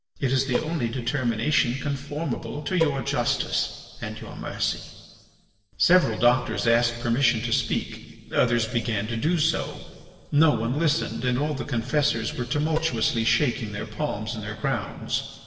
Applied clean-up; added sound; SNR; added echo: neural separator model SepFormer DNS4.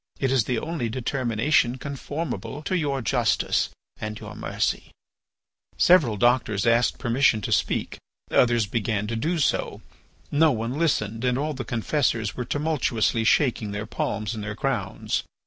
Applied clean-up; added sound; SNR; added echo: none; none; none; none.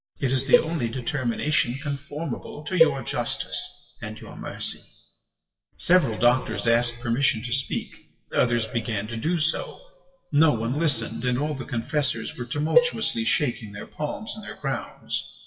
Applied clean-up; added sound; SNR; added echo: classical method WPE with log-MMSE.